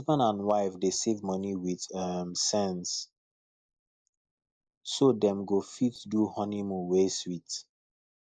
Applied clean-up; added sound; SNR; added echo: neural mask model Resemble Enhance denoiser.